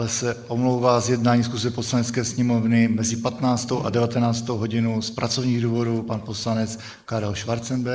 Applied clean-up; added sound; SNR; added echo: neural mask model Resemble Enhance denoiser.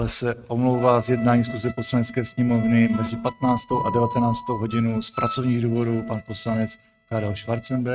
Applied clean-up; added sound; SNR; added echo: neural mask model RNNoise.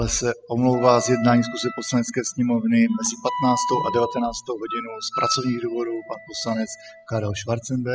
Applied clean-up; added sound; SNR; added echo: classical method spectral subtraction.